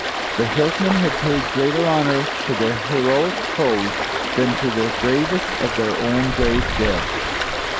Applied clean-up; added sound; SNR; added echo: none; Stream; 2 dB; none.